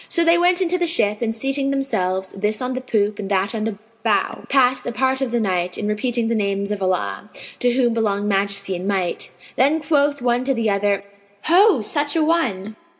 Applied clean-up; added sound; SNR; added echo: none; none; none; none.